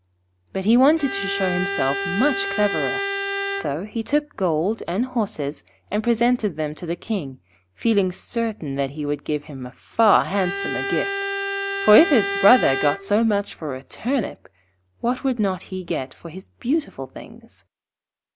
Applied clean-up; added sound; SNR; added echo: none; Bowed string instrument; 4 dB; none.